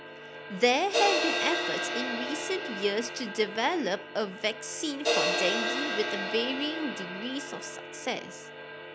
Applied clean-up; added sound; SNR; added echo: none; Crash cymbal; 1 dB; none.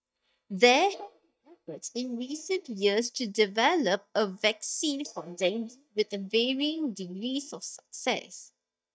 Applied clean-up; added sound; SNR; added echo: neural mask model DeepFilterNet 3.